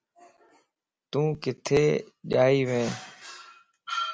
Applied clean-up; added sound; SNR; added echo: none; none; none; none.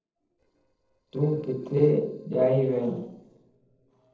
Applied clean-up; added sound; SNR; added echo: neural separator model SepFormer DNS4.